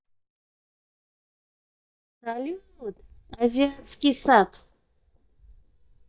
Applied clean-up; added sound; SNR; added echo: neural mask model DeepFilterNet 3.